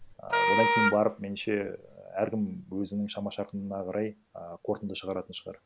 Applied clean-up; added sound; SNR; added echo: none; Wind instrument, woodwind instrument; -5 dB; none.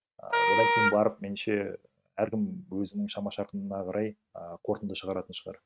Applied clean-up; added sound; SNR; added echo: neural mask model RNNoise.